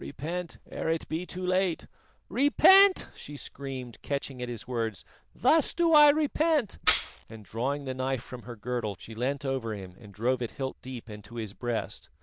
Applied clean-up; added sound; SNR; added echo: neural diffusion model UNIVERSE++.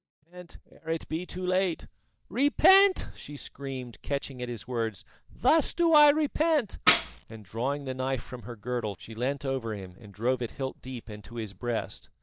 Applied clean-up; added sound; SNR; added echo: neural mask model DeepFilterNet 3.